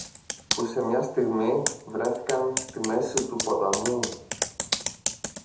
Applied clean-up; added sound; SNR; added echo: none; Computer keyboard; 5 dB; reverberation time 0.8 s.